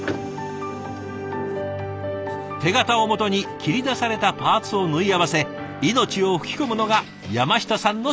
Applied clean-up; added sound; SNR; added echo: none; Guitar; 17 dB; none.